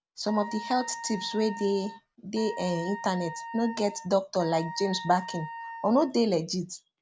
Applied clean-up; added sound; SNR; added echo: none; Wind instrument, woodwind instrument; 11 dB; none.